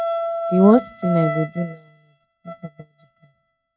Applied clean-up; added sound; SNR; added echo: neural mask model RNNoise.